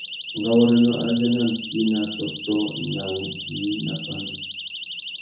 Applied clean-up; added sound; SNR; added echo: none; Siren; 10 dB; reverberation time 0.6 s.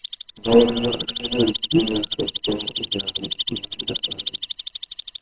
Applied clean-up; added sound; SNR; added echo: neural separator model SepFormer WHAMR!.